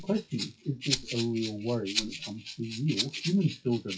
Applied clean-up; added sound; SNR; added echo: classical method WPE with log-MMSE.